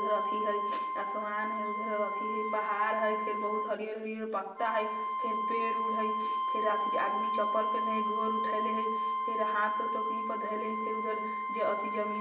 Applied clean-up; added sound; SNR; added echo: none; Wind instrument, woodwind instrument; -2 dB; reverberation time 0.9 s.